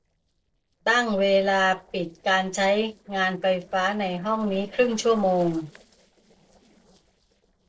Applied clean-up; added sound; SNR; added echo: neural separator model SepFormer DNS4.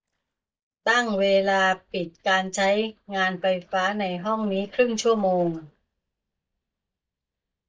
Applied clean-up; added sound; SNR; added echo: neural mask model DeepFilterNet 3.